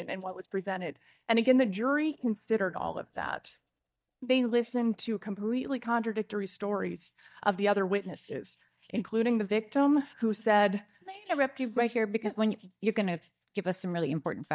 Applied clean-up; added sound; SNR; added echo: neural mask model DeepFilterNet 3.